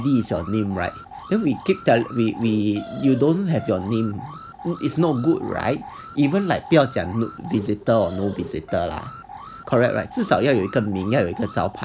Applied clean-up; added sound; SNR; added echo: none; Alarm; 16 dB; none.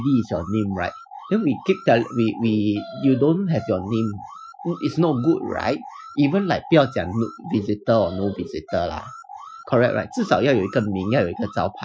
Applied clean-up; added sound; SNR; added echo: classical method Wiener filter.